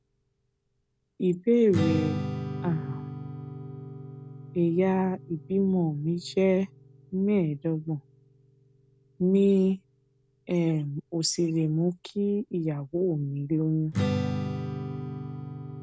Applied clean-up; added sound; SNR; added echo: none; Strum; 8 dB; none.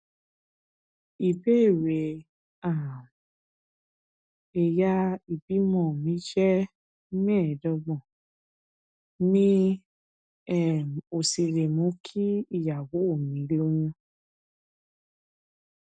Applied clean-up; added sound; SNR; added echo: none; none; none; none.